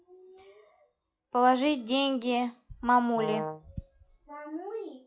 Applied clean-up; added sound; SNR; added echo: classical method log-MMSE.